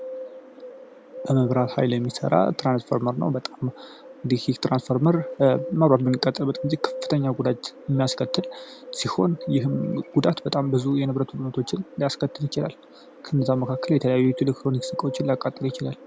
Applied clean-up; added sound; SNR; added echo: none; Bird; 14 dB; none.